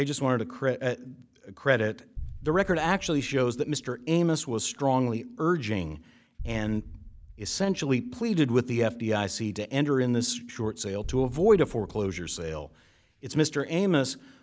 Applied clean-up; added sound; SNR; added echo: none; Boom; 17 dB; none.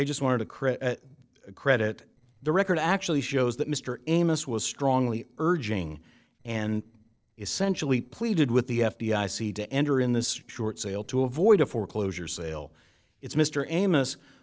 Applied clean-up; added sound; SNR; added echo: neural separator model SepFormer DNS4.